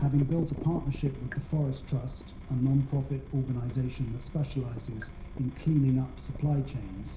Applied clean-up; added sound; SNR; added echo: none; Drip / Water tap, faucet; 11 dB; reverberation time 0.5 s.